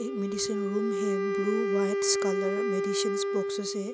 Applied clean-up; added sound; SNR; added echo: none; Wind instrument, woodwind instrument; -3 dB; none.